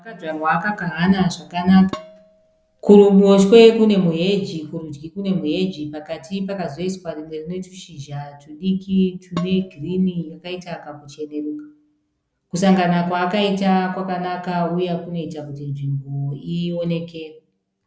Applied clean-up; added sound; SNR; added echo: none; Dishes, pots, and pans; 18 dB; none.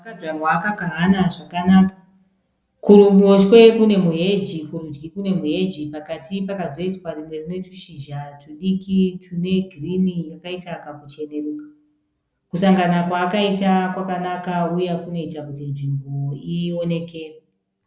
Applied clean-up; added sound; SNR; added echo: none; none; none; none.